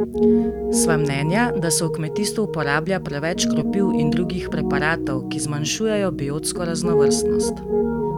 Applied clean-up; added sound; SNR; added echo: none; Piano; -2 dB; none.